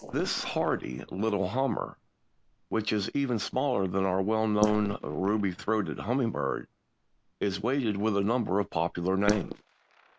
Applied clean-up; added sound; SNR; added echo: neural mask model Resemble Enhance denoiser.